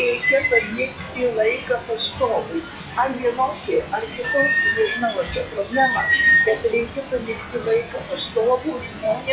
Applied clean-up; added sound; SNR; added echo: classical method log-MMSE.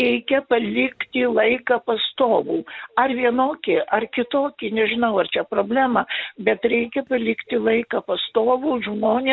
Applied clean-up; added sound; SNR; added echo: none; none; none; none.